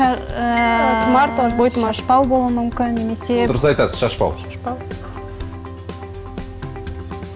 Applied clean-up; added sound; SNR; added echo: none; Glockenspiel; 14 dB; none.